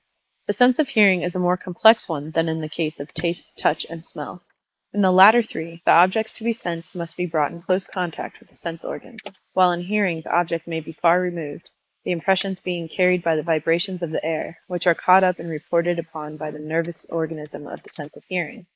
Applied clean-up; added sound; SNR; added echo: neural mask model Resemble Enhance denoiser.